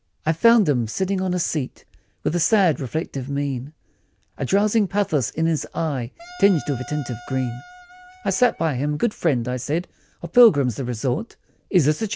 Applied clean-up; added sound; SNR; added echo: none; Wind instrument, woodwind instrument; 19 dB; none.